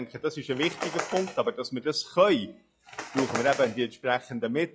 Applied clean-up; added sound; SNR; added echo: classical method log-MMSE.